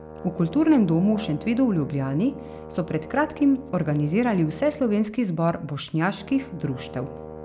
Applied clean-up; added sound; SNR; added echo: none; Brass instrument; 15 dB; none.